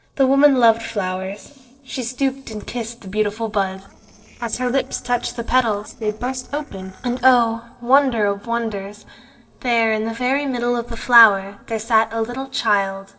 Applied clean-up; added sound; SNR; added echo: neural separator model SepFormer DNS4.